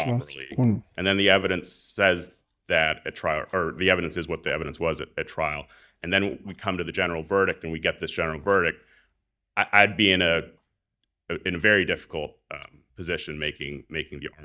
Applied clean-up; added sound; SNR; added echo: neural mask model DeepFilterNet 3.